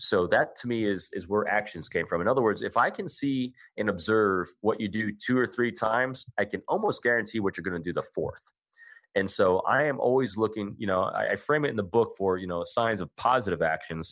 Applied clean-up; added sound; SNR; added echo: none; none; none; none.